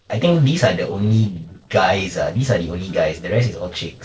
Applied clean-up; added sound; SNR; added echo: neural separator model SepFormer DNS4.